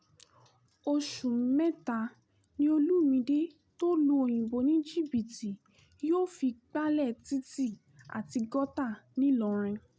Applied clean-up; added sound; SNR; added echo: none; none; none; none.